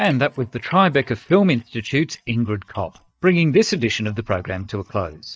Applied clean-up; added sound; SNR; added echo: neural mask model DeepFilterNet 3.